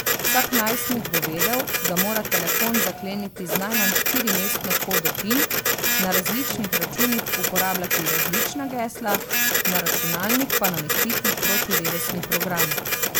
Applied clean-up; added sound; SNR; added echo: none; Printer; -5 dB; none.